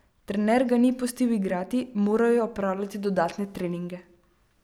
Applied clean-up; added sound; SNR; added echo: none; none; none; none.